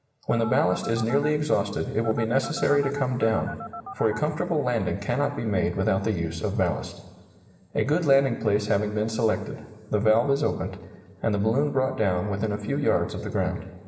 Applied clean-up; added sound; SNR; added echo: none; Telephone; 12 dB; reverberation time 2.5 s.